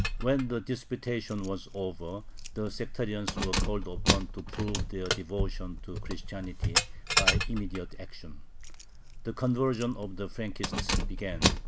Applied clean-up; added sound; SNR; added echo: none; Keys jangling; -1 dB; none.